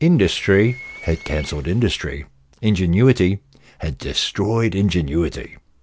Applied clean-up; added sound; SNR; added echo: none; Bird; 19 dB; none.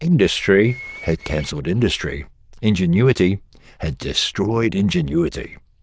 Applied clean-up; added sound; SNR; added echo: neural diffusion model UNIVERSE++.